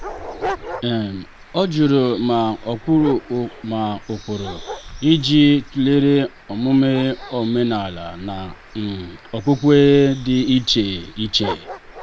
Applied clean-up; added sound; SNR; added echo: none; Bird + Dog; 15 dB; none.